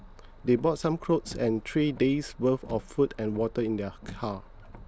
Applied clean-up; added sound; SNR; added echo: none; Car; 17 dB; none.